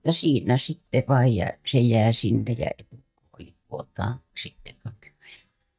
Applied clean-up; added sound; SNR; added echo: neural mask model DeepFilterNet 3.